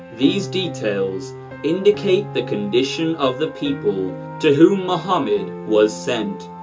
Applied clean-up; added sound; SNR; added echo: none; Piano; 12 dB; reverberation time 0.2 s.